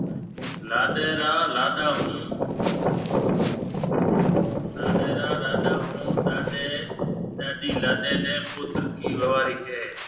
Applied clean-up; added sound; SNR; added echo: none; Walk, footsteps; 19 dB; reverberation time 0.8 s.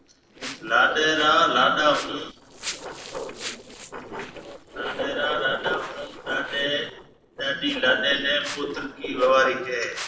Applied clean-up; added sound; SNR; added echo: neural separator model SepFormer DNS4.